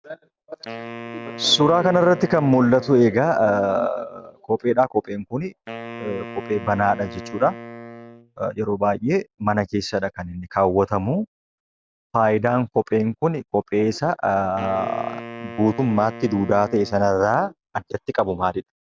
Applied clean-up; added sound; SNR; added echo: none; Wind instrument, woodwind instrument; 15 dB; none.